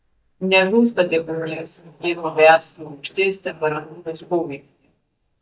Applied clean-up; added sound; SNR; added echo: neural mask model DeepFilterNet 3.